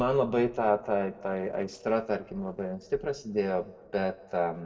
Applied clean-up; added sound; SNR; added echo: neural separator model SepFormer DNS4.